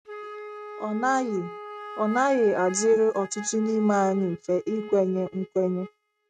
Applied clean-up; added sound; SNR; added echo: neural mask model RNNoise.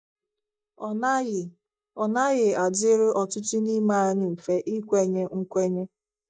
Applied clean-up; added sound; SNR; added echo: neural mask model DeepFilterNet 3.